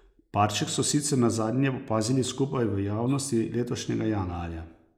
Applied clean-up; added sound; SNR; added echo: neural mask model Resemble Enhance denoiser.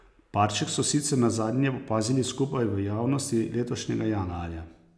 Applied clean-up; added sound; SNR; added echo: none; none; none; none.